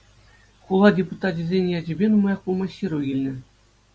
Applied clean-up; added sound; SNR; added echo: none; none; none; none.